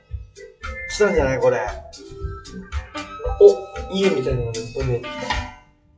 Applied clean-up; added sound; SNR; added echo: classical method WPE with log-MMSE.